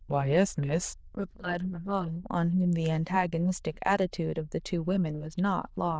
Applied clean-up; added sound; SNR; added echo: neural diffusion model UNIVERSE++.